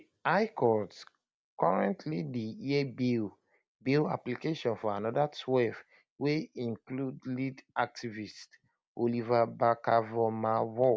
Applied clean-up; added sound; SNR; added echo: none; none; none; none.